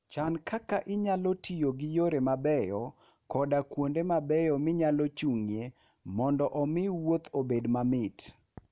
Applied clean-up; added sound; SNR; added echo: none; none; none; none.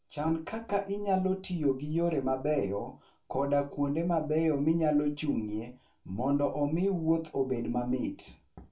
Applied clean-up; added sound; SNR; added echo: none; none; none; reverberation time 0.2 s.